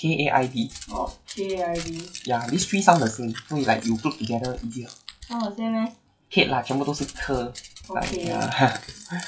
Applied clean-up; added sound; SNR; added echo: classical method WPE with log-MMSE.